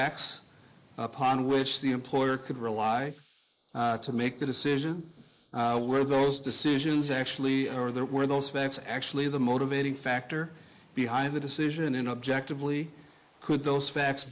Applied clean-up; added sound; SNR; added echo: neural mask model Resemble Enhance denoiser.